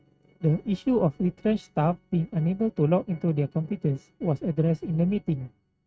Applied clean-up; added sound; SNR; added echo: neural mask model RNNoise.